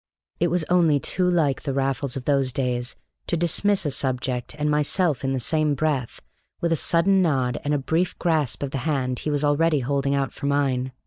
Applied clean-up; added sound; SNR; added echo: none; none; none; none.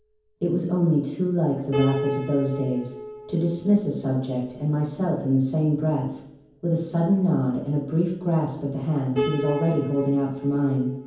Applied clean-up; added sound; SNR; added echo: none; Piano; 11 dB; reverberation time 0.9 s.